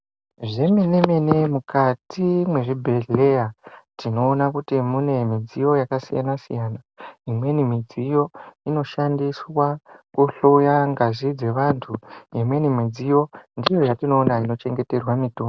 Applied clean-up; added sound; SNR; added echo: none; none; none; none.